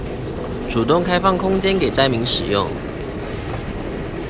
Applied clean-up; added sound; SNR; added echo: none; Vehicle; 7 dB; none.